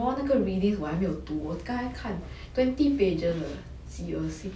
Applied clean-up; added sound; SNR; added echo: none; none; none; none.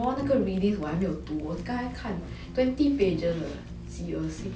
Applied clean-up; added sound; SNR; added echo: none; Fire; 14 dB; none.